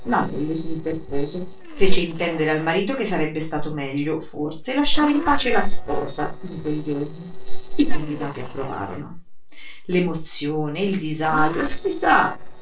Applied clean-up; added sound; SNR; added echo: neural separator model SepFormer DNS4.